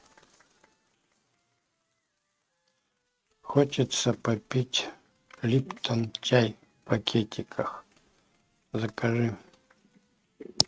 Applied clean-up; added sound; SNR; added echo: neural mask model RNNoise.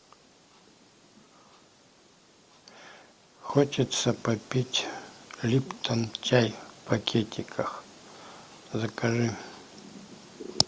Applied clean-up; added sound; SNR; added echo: none; none; none; none.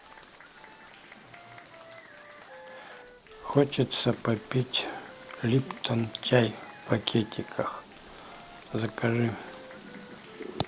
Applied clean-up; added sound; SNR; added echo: none; Wind instrument, woodwind instrument + Applause; 18 dB; none.